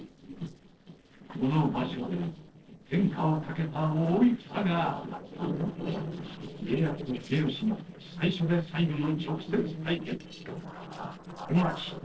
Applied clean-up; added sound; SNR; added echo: neural separator model SepFormer DNS4.